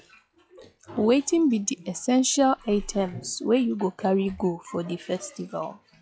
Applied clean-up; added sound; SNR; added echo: classical method log-MMSE.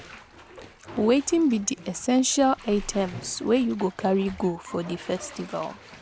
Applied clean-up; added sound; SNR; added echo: none; Bathtub (filling or washing); 17 dB; none.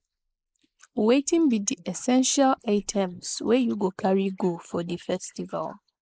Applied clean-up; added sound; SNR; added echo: neural mask model Resemble Enhance denoiser.